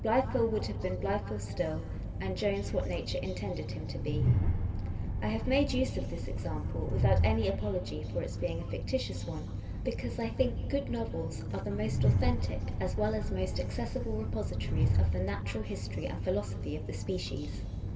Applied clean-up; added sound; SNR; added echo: none; Train; -2 dB; reverberation time 1.8 s.